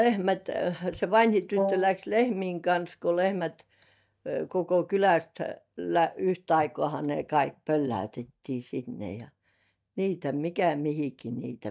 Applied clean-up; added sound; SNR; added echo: neural mask model DeepFilterNet 3.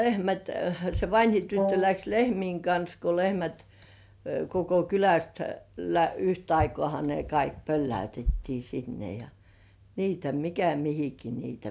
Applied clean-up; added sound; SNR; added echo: none; Wind instrument, woodwind instrument; 2 dB; none.